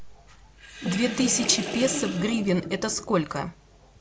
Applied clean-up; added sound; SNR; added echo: none; Sink (filling or washing) / Water; 8 dB; none.